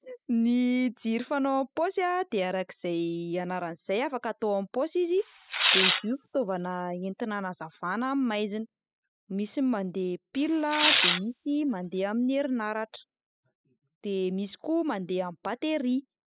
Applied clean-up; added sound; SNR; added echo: classical method spectral subtraction.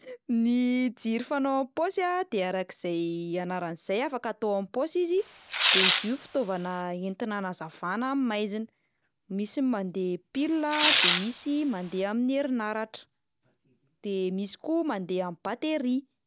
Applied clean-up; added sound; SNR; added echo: none; Tearing; -1 dB; none.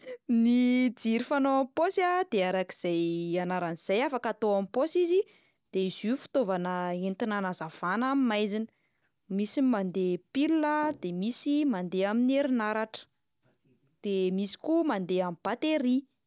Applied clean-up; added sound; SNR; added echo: none; none; none; none.